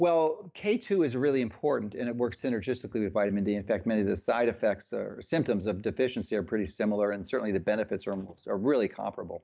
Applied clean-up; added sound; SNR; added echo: neural mask model DeepFilterNet 3.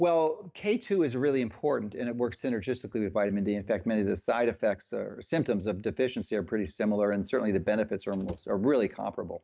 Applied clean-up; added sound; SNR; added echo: neural mask model RNNoise.